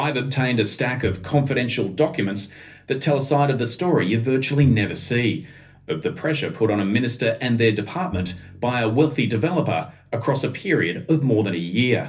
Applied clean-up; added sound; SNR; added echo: none; Bowed string instrument; 19 dB; reverberation time 0.3 s.